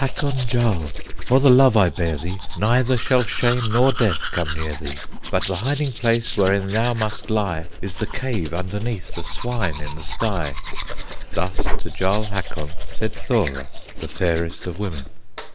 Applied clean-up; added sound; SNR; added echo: none; Domestic sounds, home sounds; -1 dB; none.